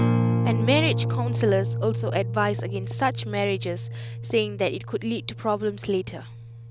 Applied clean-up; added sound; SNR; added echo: none; Acoustic guitar; 0 dB; none.